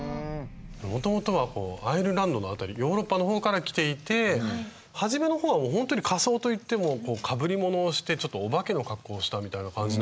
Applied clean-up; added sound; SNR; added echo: none; none; none; none.